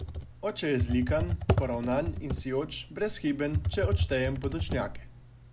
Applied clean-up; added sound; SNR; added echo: none; Computer keyboard; 1 dB; none.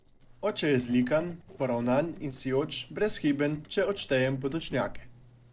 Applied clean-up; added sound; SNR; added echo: neural separator model SepFormer DNS4.